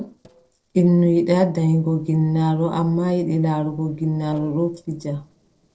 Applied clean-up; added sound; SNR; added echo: neural separator model SepFormer DNS4.